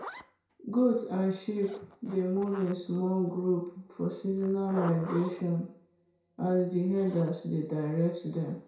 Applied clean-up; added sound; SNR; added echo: none; Zipper (clothing); 17 dB; reverberation time 0.6 s.